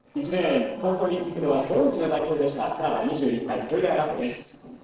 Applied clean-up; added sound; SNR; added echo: neural separator model SepFormer DNS4.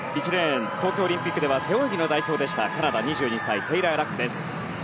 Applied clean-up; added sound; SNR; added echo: none; none; none; none.